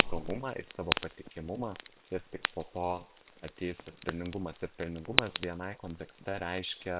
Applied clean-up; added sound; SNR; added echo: neural separator model SepFormer WHAM!.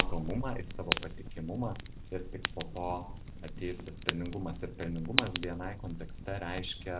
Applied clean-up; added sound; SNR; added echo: none; Fire; -1 dB; none.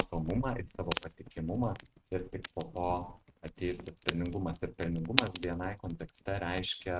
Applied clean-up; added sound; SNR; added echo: neural mask model RNNoise.